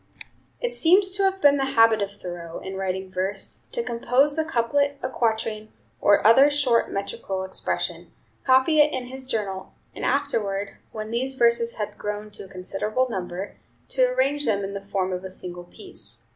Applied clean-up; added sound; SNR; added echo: none; none; none; none.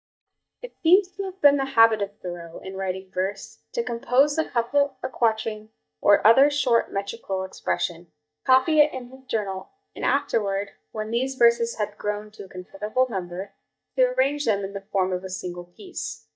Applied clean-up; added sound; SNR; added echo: neural mask model DeepFilterNet 3.